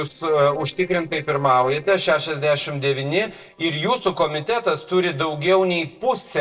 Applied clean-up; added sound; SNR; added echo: neural separator model SepFormer DNS4.